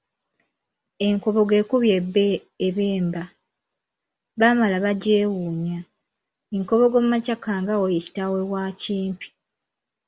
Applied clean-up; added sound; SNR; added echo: none; none; none; none.